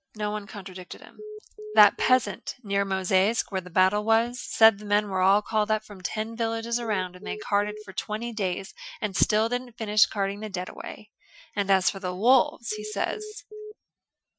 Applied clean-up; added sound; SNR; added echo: classical method Wiener filter.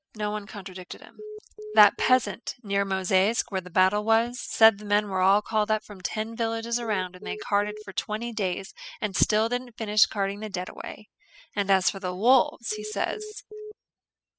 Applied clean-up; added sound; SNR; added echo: classical method spectral subtraction.